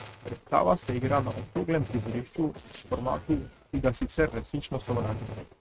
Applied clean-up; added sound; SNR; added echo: neural mask model RNNoise.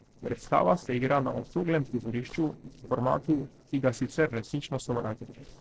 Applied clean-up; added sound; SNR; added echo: neural separator model SepFormer DNS4.